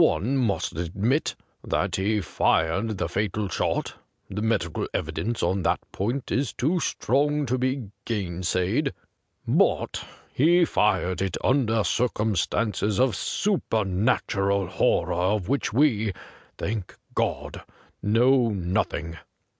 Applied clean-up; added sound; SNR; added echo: none; none; none; none.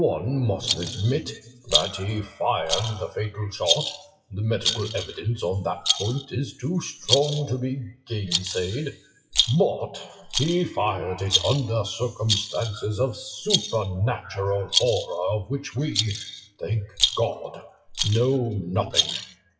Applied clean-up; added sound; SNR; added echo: classical method WPE with log-MMSE.